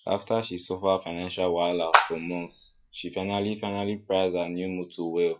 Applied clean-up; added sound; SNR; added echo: classical method log-MMSE.